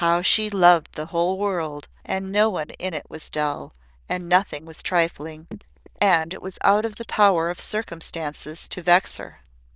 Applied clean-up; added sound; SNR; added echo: neural diffusion model UNIVERSE++.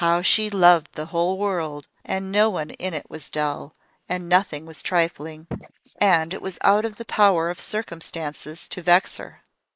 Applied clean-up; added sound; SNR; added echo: neural mask model Resemble Enhance denoiser.